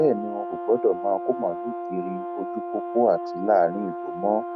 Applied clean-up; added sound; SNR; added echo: none; Brass instrument; 7 dB; none.